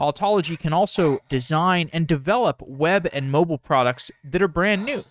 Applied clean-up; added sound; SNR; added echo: neural mask model RNNoise.